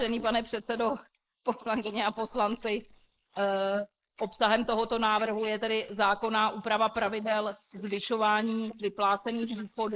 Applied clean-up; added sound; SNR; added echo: neural mask model Resemble Enhance denoiser.